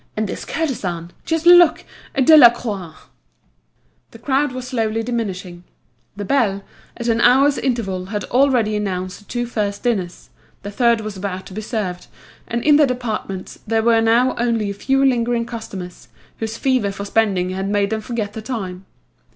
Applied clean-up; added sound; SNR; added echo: none; none; none; none.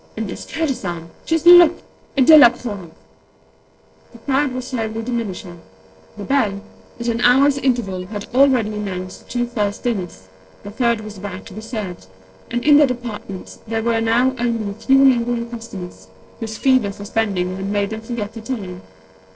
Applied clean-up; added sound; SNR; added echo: neural separator model SepFormer DNS4.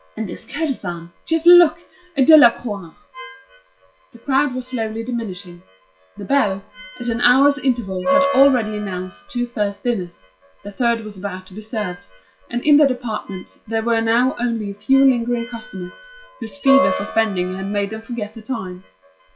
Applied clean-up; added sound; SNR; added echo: classical method WPE with log-MMSE.